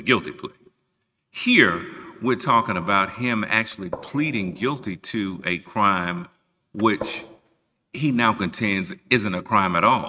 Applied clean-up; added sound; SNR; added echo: neural mask model RNNoise.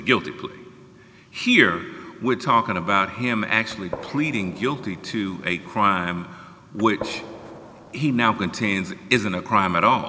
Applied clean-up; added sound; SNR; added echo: none; Gunshot, gunfire; 17 dB; none.